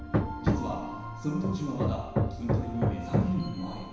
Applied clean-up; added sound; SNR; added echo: none; Hammer; -3 dB; reverberation time 1.0 s.